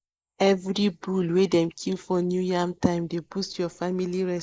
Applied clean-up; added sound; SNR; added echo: neural mask model Resemble Enhance denoiser.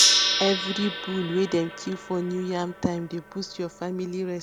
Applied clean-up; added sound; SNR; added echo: none; Gong; 0 dB; none.